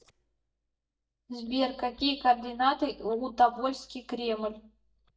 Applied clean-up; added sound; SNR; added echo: neural mask model DeepFilterNet 3.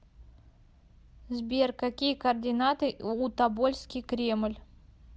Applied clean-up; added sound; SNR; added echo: none; none; none; none.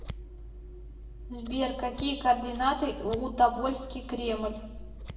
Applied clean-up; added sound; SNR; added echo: none; Scissors; 11 dB; reverberation time 0.8 s.